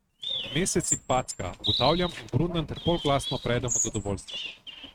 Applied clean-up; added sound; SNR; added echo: neural mask model RNNoise.